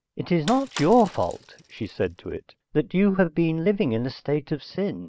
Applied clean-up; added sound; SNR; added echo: none; Bicycle; 17 dB; none.